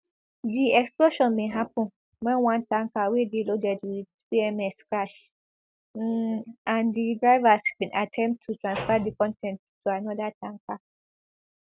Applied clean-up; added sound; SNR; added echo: none; none; none; none.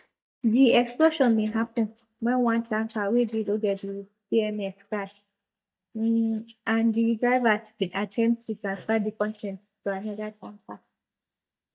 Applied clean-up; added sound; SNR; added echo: neural mask model DeepFilterNet 3.